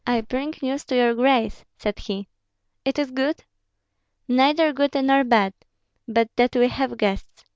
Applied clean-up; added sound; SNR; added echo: none; none; none; none.